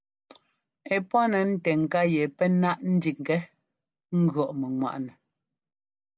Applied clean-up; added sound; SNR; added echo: none; none; none; none.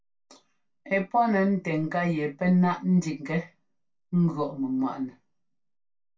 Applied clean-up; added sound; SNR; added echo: none; none; none; reverberation time 0.2 s.